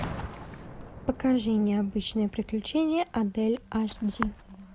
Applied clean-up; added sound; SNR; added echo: none; Boom; 16 dB; none.